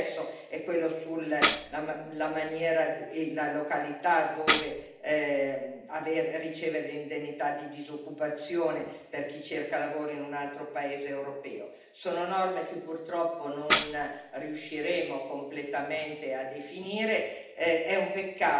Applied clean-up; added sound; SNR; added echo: none; Tambourine; 1 dB; reverberation time 0.8 s.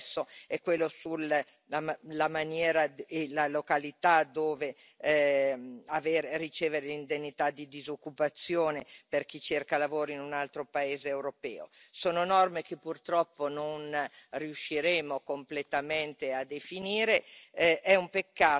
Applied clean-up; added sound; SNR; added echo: none; none; none; none.